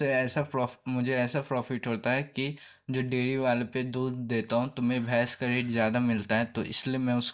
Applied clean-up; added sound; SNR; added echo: neural mask model DeepFilterNet 3.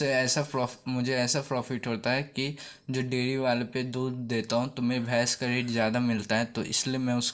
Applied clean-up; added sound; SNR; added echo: neural separator model SepFormer DNS4.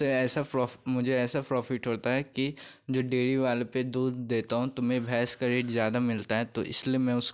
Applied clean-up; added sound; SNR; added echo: none; none; none; none.